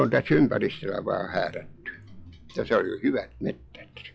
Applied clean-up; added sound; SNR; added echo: classical method log-MMSE.